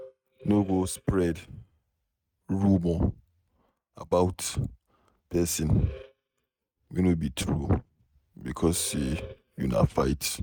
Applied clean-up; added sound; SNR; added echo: neural mask model RNNoise.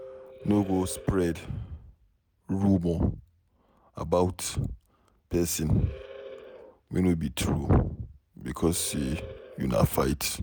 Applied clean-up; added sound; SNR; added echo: none; Animal; 17 dB; none.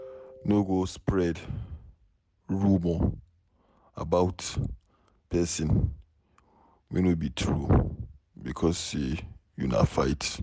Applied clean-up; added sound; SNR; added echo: none; none; none; none.